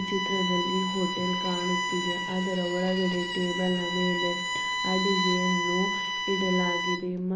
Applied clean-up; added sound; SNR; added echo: none; Bowed string instrument; 1 dB; reverberation time 1.1 s.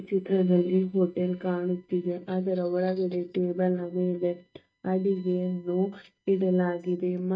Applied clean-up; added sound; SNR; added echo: neural mask model DeepFilterNet 3.